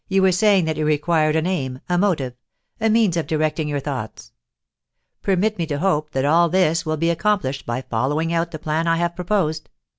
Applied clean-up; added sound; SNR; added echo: none; none; none; none.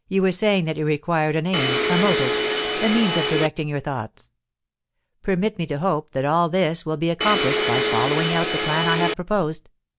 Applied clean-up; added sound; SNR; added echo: none; Domestic sounds, home sounds; -2 dB; none.